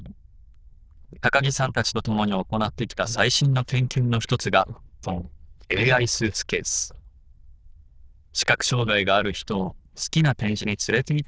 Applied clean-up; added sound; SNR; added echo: neural diffusion model UNIVERSE++.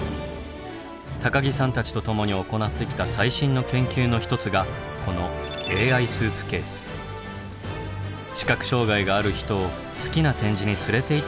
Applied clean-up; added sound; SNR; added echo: none; none; none; none.